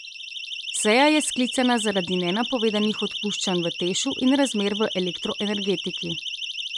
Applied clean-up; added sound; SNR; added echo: classical method log-MMSE.